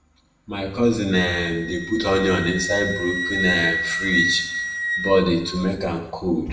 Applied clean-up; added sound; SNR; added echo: none; Wind instrument, woodwind instrument; 4 dB; reverberation time 0.7 s.